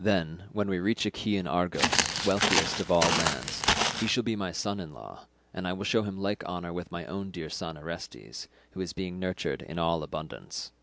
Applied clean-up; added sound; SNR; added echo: none; Walk, footsteps; -3 dB; none.